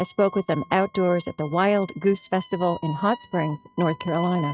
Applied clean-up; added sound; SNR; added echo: neural mask model RNNoise.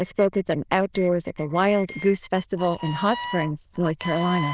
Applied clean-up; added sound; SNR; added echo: neural diffusion model UNIVERSE++.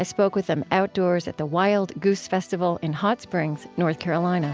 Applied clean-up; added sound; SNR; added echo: none; none; none; none.